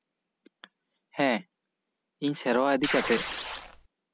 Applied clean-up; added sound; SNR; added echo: none; Tearing; 3 dB; none.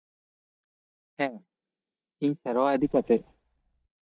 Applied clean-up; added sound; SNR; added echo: neural mask model DeepFilterNet 3.